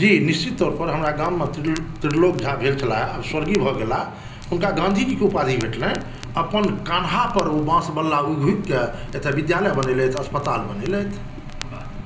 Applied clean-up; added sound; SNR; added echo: none; Crackle; 12 dB; reverberation time 0.5 s.